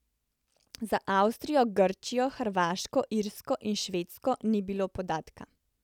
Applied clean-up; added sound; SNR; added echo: none; none; none; none.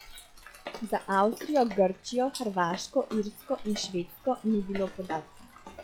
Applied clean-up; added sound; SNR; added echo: classical method log-MMSE.